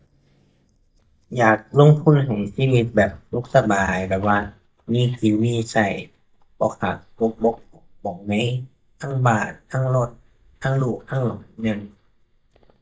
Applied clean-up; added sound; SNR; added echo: neural mask model DeepFilterNet 3.